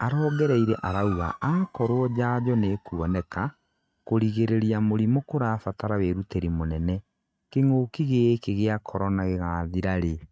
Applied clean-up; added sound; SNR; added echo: neural mask model RNNoise.